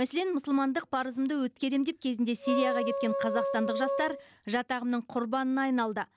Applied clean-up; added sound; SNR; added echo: none; Wind instrument, woodwind instrument; 2 dB; none.